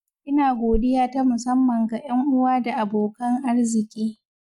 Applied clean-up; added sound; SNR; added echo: neural mask model Resemble Enhance denoiser.